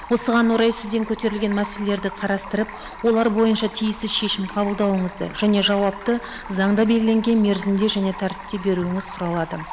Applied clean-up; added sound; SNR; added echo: none; Stream; 15 dB; none.